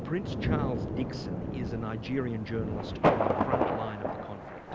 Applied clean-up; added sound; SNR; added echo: none; Thunder; -5 dB; none.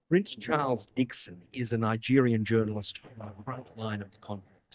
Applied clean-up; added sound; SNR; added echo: neural mask model DeepFilterNet 3.